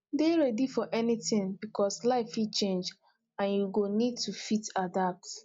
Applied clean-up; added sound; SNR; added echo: none; none; none; none.